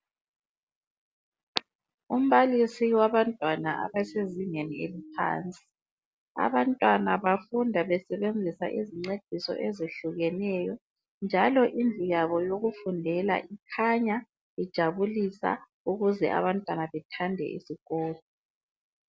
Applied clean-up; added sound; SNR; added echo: none; Siren; 18 dB; none.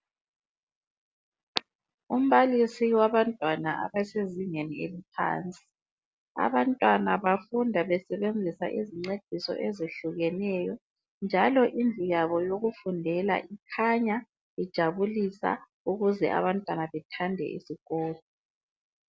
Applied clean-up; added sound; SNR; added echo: none; none; none; none.